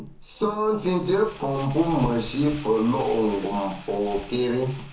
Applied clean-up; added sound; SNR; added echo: none; Crumpling, crinkling; 15 dB; reverberation time 0.7 s.